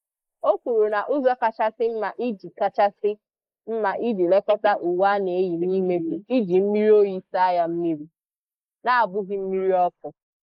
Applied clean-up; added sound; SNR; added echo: neural mask model Resemble Enhance denoiser.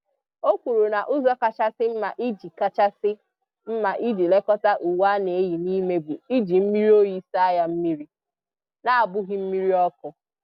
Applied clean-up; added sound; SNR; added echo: none; none; none; none.